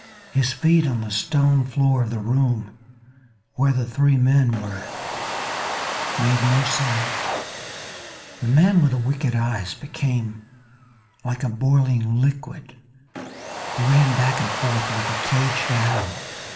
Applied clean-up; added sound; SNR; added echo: none; Domestic sounds, home sounds; 9 dB; reverberation time 0.7 s.